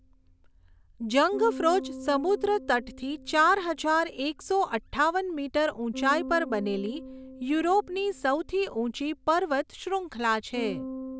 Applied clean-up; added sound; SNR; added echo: none; Bass guitar; 14 dB; none.